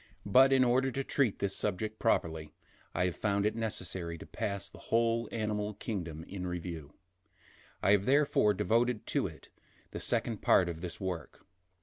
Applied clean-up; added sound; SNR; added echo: none; none; none; none.